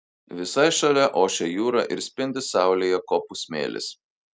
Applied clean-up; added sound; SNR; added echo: none; none; none; none.